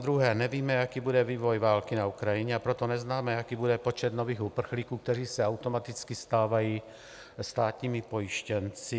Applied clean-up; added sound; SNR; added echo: none; none; none; none.